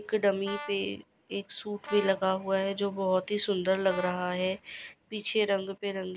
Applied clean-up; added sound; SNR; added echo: none; Brass instrument; 14 dB; none.